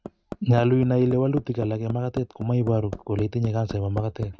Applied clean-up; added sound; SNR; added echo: neural mask model RNNoise.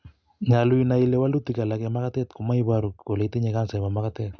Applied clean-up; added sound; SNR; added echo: none; none; none; none.